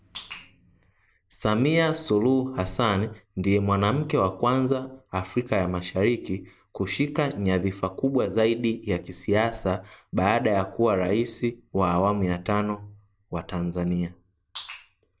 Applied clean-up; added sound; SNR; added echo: none; none; none; none.